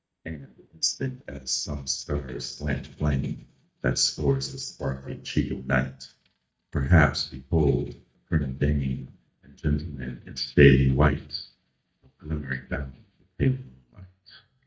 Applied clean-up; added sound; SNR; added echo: neural mask model DeepFilterNet 3.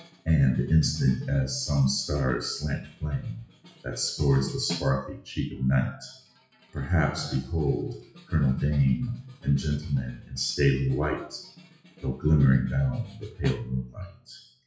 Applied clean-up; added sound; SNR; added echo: classical method WPE with log-MMSE.